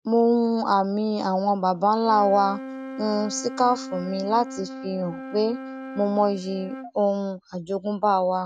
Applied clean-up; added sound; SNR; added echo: neural mask model RNNoise.